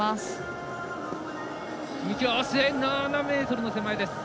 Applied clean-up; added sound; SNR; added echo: none; none; none; none.